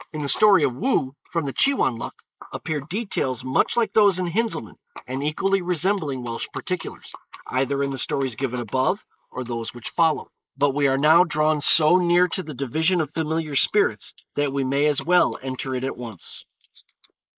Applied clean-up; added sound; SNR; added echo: neural mask model Resemble Enhance denoiser.